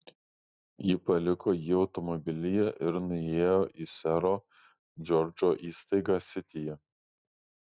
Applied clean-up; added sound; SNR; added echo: none; none; none; none.